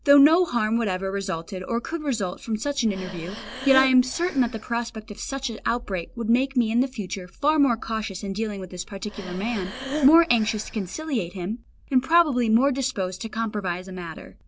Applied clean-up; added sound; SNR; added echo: none; Breathing; 11 dB; none.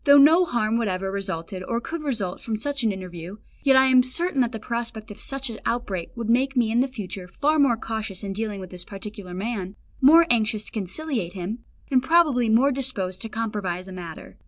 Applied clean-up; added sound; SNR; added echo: none; none; none; none.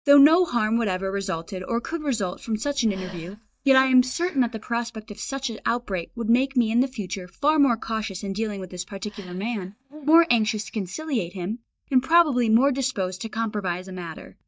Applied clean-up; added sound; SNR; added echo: neural mask model DeepFilterNet 3.